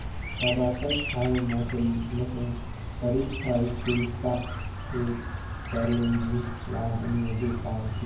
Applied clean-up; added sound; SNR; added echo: none; Chirp, tweet; 4 dB; reverberation time 0.9 s.